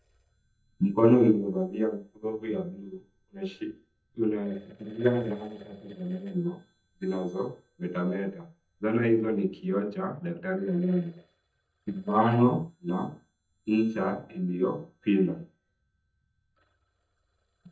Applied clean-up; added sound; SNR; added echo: neural mask model DeepFilterNet 3.